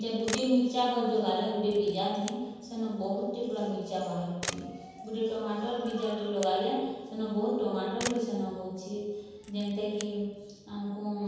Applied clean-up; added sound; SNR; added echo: none; Camera; 14 dB; reverberation time 1.2 s.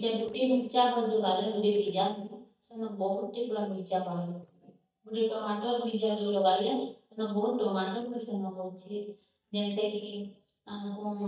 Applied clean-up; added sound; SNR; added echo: neural mask model DeepFilterNet 3.